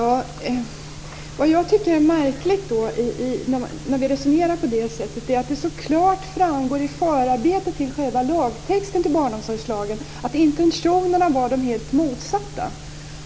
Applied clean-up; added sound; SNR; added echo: none; none; none; none.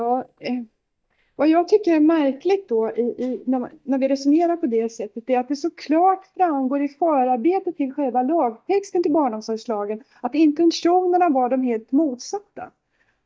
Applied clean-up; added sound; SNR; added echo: neural mask model DeepFilterNet 3.